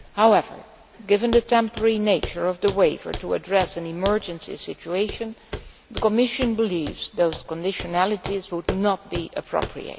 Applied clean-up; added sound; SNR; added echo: none; Walk, footsteps; 13 dB; none.